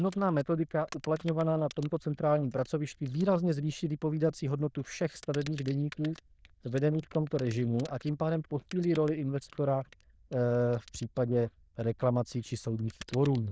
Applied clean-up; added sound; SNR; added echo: neural diffusion model UNIVERSE++.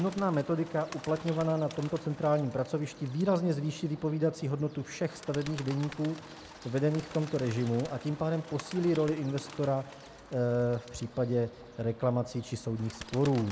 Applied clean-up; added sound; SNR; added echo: none; Bird; 18 dB; none.